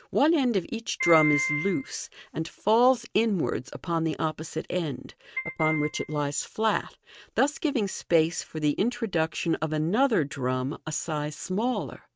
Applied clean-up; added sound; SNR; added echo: neural mask model RNNoise.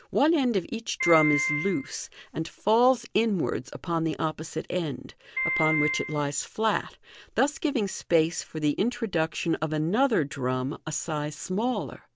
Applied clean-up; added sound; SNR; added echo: none; Piano; 2 dB; none.